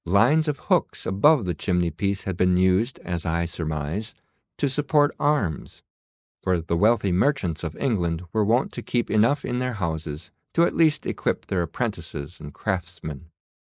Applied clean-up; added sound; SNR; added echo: neural mask model Resemble Enhance denoiser.